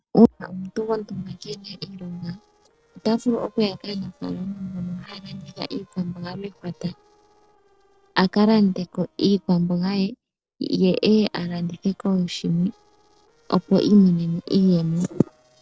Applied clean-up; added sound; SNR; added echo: neural separator model SepFormer DNS4.